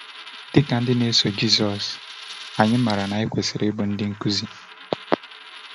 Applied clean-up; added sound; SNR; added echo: none; Coin (dropping); 16 dB; none.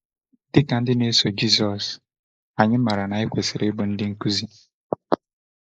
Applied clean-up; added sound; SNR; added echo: neural mask model Resemble Enhance denoiser.